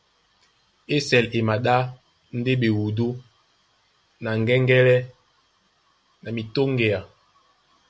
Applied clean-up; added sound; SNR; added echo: none; none; none; none.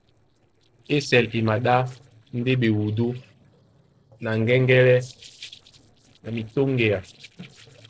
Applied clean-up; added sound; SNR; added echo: neural separator model SepFormer DNS4.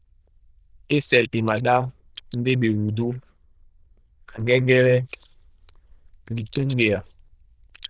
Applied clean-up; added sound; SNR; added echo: neural diffusion model UNIVERSE++.